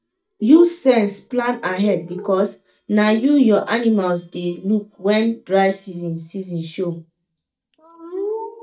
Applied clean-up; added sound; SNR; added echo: neural mask model DeepFilterNet 3.